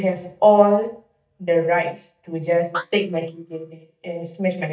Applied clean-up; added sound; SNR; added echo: neural mask model DeepFilterNet 3.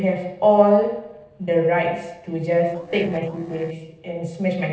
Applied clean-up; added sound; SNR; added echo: neural separator model SepFormer DNS4.